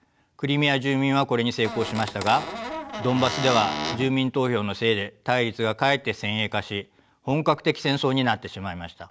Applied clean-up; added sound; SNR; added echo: none; Squeak / Cupboard open or close; 6 dB; none.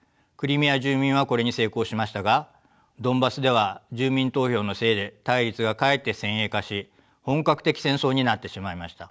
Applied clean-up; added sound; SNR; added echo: none; none; none; none.